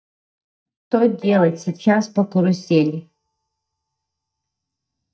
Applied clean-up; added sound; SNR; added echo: neural mask model DeepFilterNet 3.